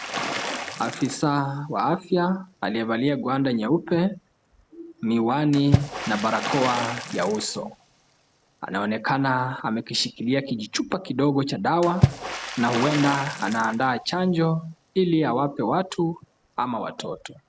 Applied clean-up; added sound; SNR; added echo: none; Water / Splash, splatter; 8 dB; none.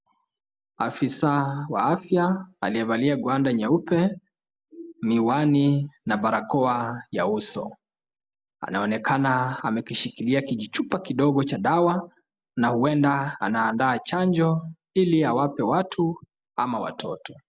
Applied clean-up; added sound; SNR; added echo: none; none; none; none.